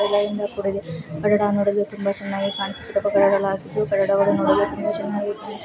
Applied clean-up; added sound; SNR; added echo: none; none; none; none.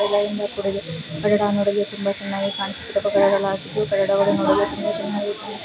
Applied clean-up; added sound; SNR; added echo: none; Domestic sounds, home sounds; 18 dB; none.